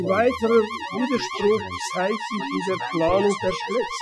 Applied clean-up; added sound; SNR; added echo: classical method Wiener filter.